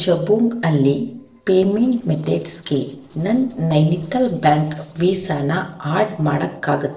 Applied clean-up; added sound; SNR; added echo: neural separator model SepFormer DNS4.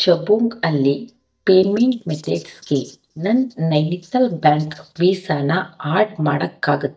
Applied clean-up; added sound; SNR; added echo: neural mask model DeepFilterNet 3.